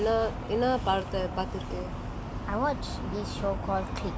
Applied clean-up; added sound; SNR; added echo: none; none; none; none.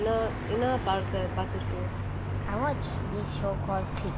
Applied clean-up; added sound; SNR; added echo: none; Aircraft; 4 dB; none.